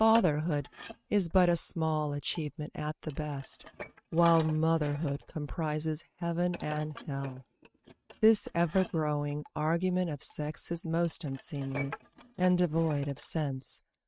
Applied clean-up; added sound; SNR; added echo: neural mask model RNNoise.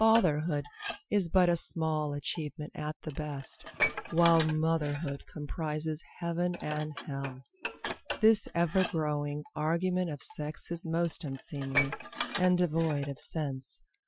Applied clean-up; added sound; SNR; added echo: classical method Wiener filter.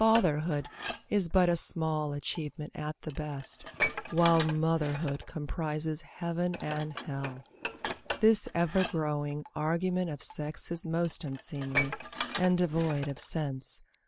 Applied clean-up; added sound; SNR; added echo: none; Dishes, pots, and pans; 10 dB; none.